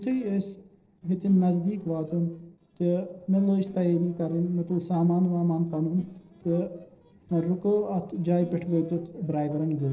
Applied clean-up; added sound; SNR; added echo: neural separator model SepFormer DNS4.